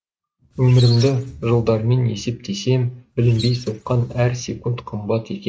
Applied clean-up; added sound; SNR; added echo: neural mask model RNNoise.